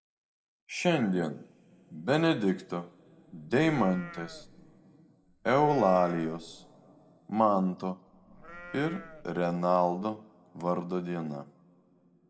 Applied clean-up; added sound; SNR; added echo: none; Livestock, farm animals, working animals; 18 dB; reverberation time 1.2 s.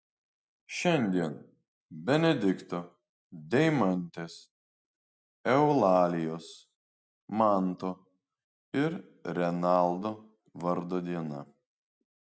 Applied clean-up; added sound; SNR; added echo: none; none; none; none.